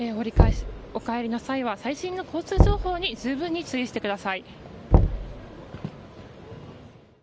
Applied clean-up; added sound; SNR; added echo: none; Knock; -5 dB; none.